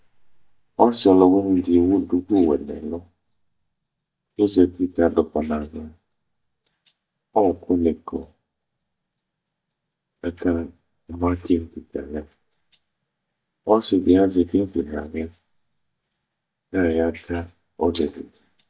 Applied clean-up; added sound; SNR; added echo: neural mask model DeepFilterNet 3.